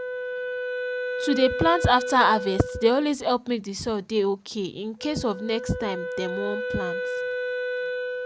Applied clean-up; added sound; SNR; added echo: none; Wind instrument, woodwind instrument; 5 dB; none.